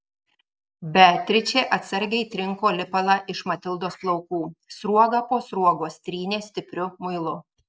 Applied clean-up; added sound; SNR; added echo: none; none; none; none.